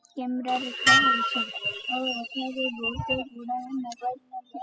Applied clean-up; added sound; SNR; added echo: classical method spectral subtraction.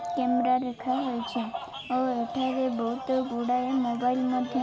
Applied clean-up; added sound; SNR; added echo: none; none; none; none.